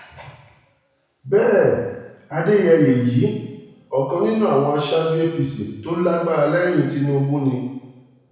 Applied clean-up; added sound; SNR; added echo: none; none; none; reverberation time 1.0 s.